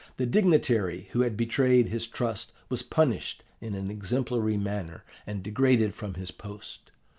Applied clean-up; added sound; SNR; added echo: none; none; none; none.